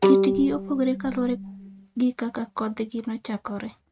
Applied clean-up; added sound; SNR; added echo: neural mask model RNNoise.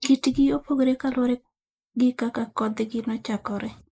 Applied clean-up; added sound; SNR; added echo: neural mask model Resemble Enhance denoiser.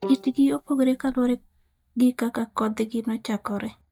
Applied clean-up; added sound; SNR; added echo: neural mask model DeepFilterNet 3.